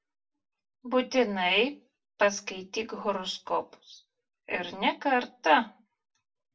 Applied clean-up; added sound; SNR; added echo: none; none; none; reverberation time 0.2 s.